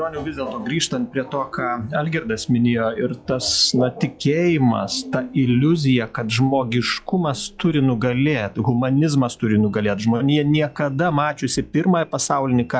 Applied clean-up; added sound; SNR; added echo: classical method log-MMSE.